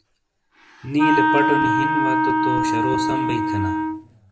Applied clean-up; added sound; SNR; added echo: none; Wind instrument, woodwind instrument; -5 dB; reverberation time 1.3 s.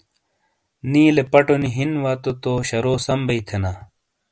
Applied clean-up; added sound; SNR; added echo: none; none; none; none.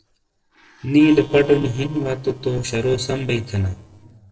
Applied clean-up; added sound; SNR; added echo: neural separator model SepFormer DNS4.